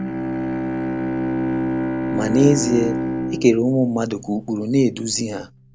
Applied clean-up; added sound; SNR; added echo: none; Bowed string instrument; 3 dB; none.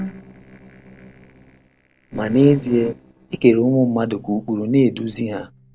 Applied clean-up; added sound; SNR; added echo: neural separator model SepFormer DNS4.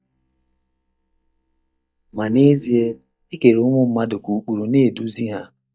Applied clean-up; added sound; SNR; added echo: neural mask model DeepFilterNet 3.